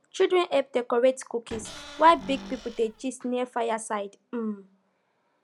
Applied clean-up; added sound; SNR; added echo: none; Cupboard open or close / Door; 15 dB; none.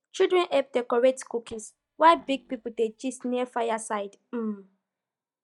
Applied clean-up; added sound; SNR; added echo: neural mask model DeepFilterNet 3.